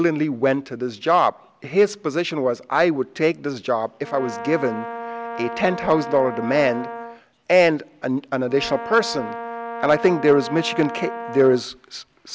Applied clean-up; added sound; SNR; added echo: none; Brass instrument; 10 dB; none.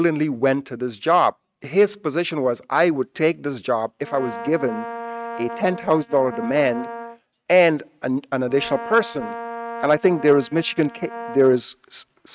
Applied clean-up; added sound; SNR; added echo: neural mask model RNNoise.